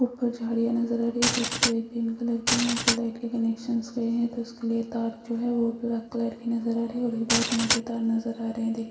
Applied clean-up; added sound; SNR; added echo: none; Glass; 1 dB; reverberation time 2.2 s.